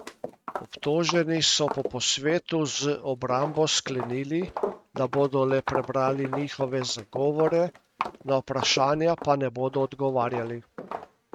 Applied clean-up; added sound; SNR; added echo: neural mask model RNNoise.